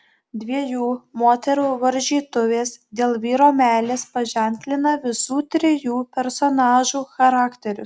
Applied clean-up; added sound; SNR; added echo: none; none; none; none.